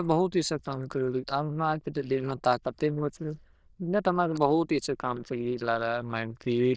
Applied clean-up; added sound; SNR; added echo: neural diffusion model UNIVERSE++.